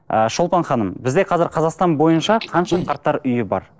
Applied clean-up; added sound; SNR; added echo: neural separator model SepFormer DNS4.